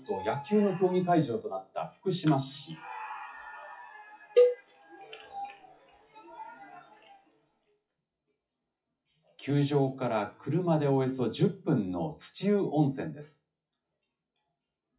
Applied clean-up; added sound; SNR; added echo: classical method WPE with log-MMSE.